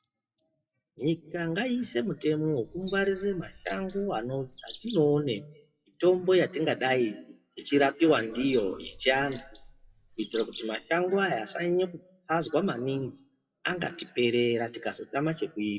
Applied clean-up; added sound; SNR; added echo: classical method WPE with log-MMSE.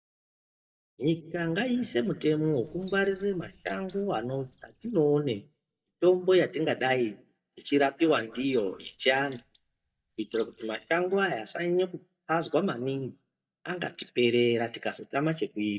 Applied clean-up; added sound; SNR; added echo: neural mask model DeepFilterNet 3.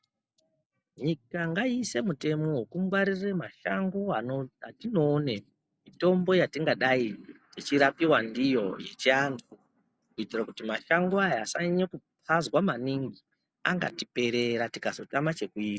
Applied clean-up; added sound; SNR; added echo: none; none; none; none.